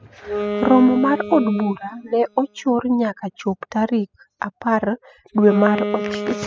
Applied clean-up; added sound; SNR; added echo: classical method spectral subtraction.